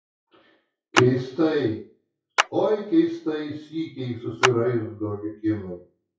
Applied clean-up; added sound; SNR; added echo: classical method WPE with log-MMSE.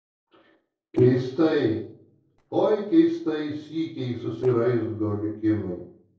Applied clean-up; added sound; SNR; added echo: neural separator model SepFormer DNS4.